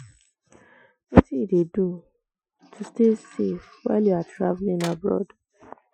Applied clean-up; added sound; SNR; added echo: classical method Wiener filter.